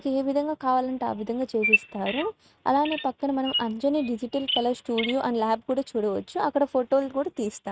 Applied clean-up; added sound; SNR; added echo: neural mask model RNNoise.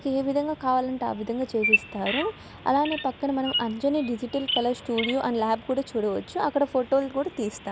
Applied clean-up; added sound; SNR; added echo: none; Bird vocalization, bird call, bird song; 7 dB; none.